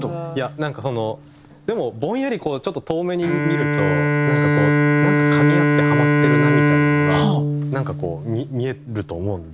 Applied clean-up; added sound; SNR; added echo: none; Bowed string instrument; -5 dB; none.